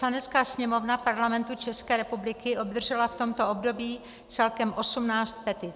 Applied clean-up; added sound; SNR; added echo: none; none; none; none.